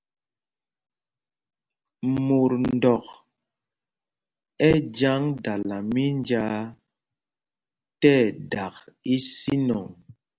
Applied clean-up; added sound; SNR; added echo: none; none; none; none.